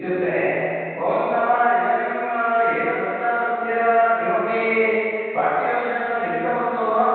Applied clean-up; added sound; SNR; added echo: none; none; none; reverberation time 2.2 s.